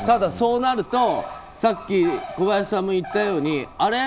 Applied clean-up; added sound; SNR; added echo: none; Bird; 14 dB; none.